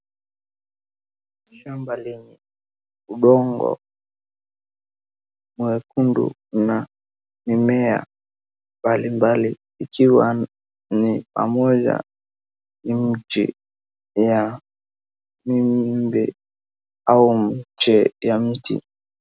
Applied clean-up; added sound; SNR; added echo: none; none; none; none.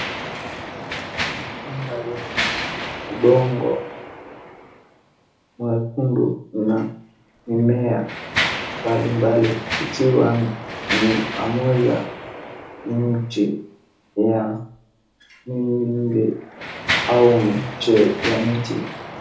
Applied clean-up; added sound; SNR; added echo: none; Mechanisms; 8 dB; reverberation time 1.0 s.